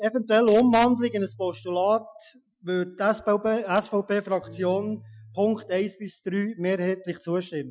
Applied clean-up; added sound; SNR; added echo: classical method Wiener filter.